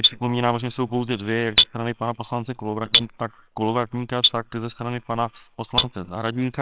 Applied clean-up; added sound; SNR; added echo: neural separator model SepFormer WHAMR!.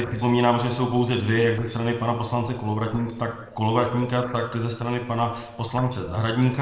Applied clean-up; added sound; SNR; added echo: neural separator model SepFormer DNS4.